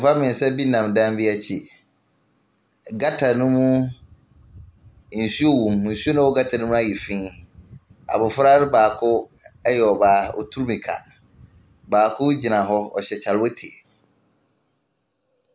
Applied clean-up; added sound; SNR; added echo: none; none; none; none.